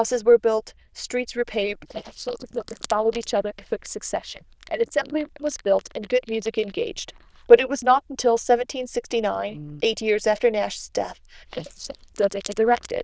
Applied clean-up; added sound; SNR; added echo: neural diffusion model UNIVERSE++.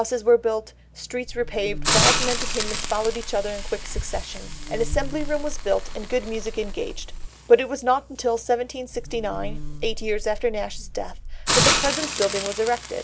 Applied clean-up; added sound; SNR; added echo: none; Hiss + Buzz; 2 dB; none.